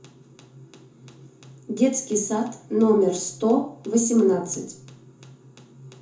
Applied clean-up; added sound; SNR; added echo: none; none; none; reverberation time 0.6 s.